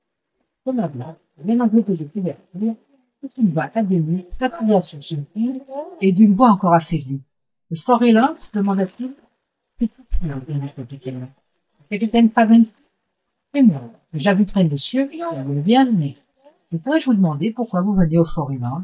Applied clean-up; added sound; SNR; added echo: neural mask model DeepFilterNet 3.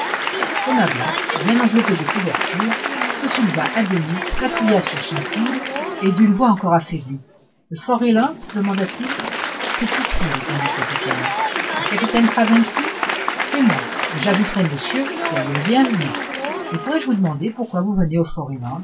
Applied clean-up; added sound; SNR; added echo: none; Applause; 4 dB; reverberation time 0.2 s.